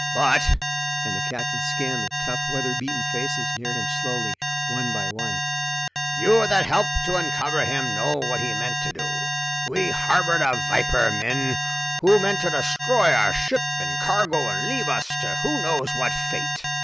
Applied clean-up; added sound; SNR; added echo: none; Alarm; 1 dB; none.